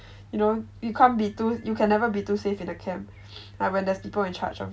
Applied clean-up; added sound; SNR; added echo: none; none; none; none.